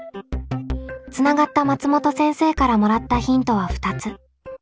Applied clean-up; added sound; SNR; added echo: none; none; none; none.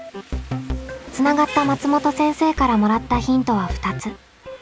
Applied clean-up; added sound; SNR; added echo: none; Rain; 19 dB; none.